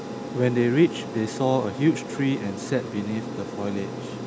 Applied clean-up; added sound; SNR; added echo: none; Aircraft; 8 dB; none.